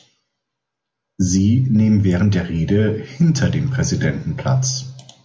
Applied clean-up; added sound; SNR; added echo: none; none; none; none.